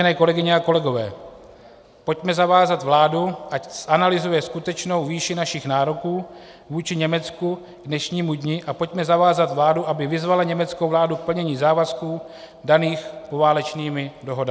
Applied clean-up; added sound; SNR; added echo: none; none; none; none.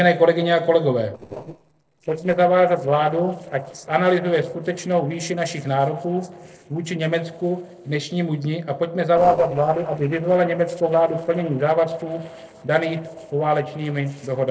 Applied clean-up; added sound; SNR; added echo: neural separator model SepFormer DNS4.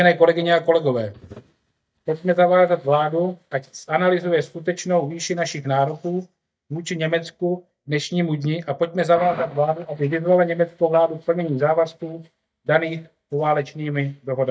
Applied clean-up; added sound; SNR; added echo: neural mask model DeepFilterNet 3.